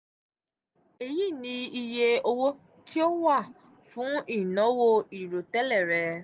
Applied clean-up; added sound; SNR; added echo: none; none; none; none.